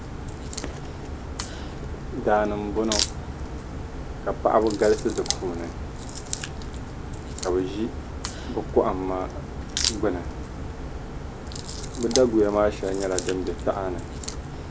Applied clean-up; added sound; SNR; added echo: none; Crack; 4 dB; none.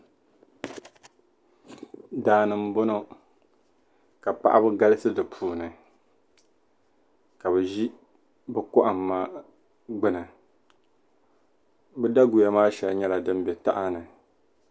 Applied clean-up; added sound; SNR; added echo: none; none; none; none.